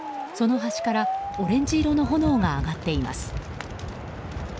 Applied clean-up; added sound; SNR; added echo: none; none; none; none.